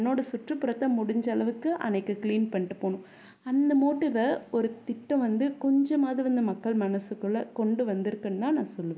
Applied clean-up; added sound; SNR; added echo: none; none; none; none.